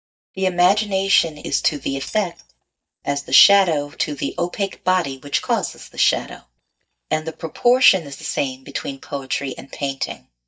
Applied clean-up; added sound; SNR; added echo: neural mask model DeepFilterNet 3.